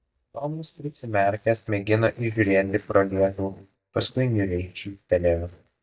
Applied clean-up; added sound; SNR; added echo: neural mask model DeepFilterNet 3.